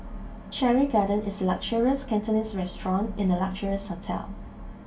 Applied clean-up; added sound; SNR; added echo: none; none; none; reverberation time 0.2 s.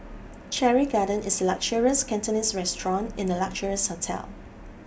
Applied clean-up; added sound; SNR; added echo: none; none; none; none.